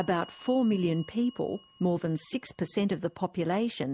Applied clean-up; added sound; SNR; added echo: none; Bell; 15 dB; none.